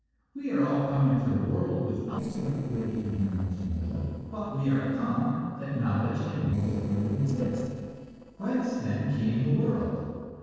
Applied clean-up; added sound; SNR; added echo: neural separator model SepFormer DNS4.